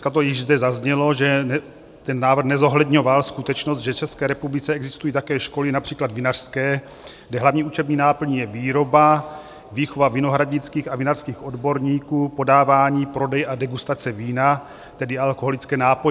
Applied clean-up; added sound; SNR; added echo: none; none; none; none.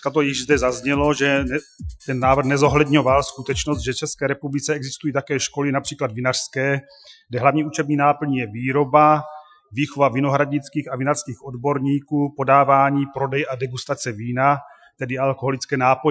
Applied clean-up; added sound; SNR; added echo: classical method Wiener filter.